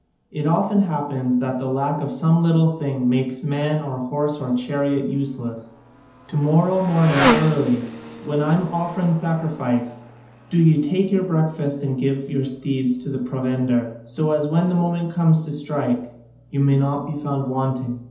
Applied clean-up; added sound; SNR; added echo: none; Motorcycle; 12 dB; reverberation time 0.8 s.